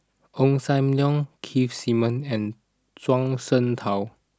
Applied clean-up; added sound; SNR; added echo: none; none; none; none.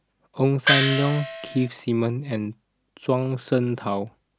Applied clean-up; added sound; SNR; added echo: none; Gong; -2 dB; none.